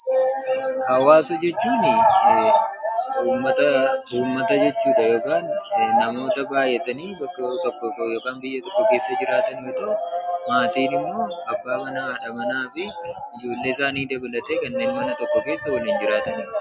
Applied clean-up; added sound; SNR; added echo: none; none; none; none.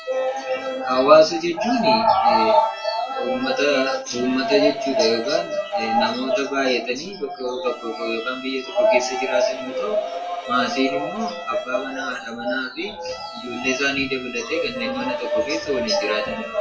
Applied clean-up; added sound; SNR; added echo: none; Bowed string instrument; 18 dB; reverberation time 0.2 s.